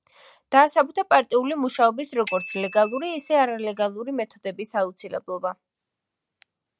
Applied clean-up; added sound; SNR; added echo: none; Bicycle bell; 17 dB; none.